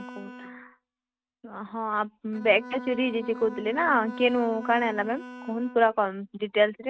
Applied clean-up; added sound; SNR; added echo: neural mask model RNNoise.